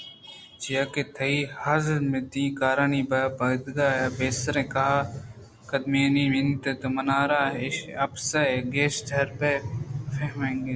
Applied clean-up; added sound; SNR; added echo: none; none; none; none.